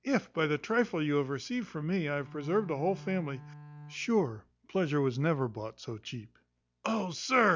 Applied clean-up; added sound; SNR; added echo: none; Bowed string instrument; 16 dB; none.